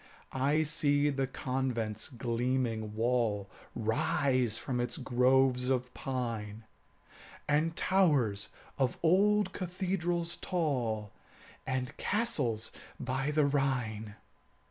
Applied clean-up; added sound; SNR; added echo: none; none; none; none.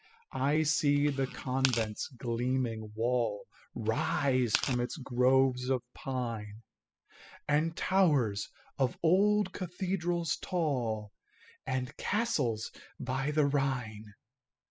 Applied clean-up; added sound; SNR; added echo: classical method spectral subtraction.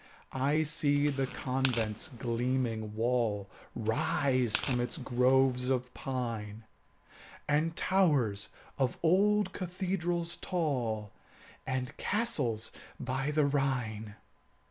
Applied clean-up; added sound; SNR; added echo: none; Tearing; 10 dB; none.